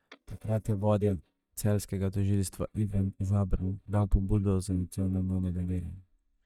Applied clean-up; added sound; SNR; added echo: neural mask model DeepFilterNet 3.